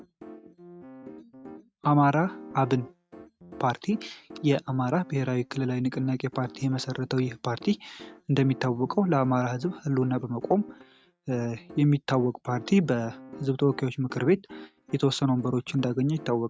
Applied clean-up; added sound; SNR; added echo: neural mask model RNNoise.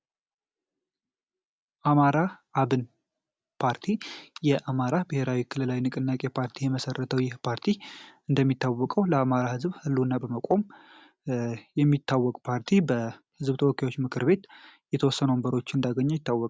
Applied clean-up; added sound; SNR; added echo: none; none; none; none.